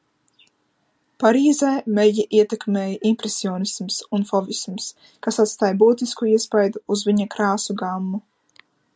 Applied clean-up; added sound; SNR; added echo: none; none; none; none.